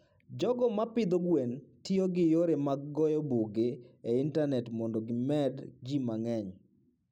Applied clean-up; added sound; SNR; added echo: none; none; none; none.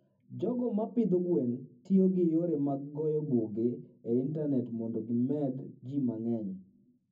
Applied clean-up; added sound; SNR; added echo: none; none; none; reverberation time 0.3 s.